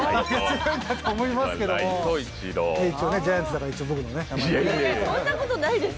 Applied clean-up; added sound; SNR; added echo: none; none; none; none.